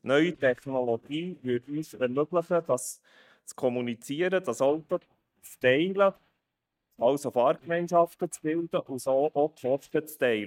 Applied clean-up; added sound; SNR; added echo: neural mask model DeepFilterNet 3.